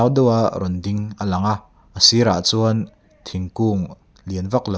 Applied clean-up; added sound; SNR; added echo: none; none; none; none.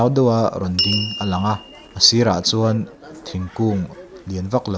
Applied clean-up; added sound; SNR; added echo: none; Door / Bell; 11 dB; none.